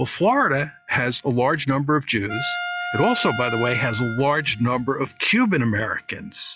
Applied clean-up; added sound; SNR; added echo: classical method log-MMSE.